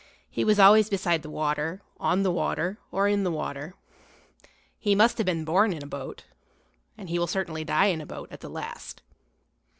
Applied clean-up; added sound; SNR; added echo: none; none; none; none.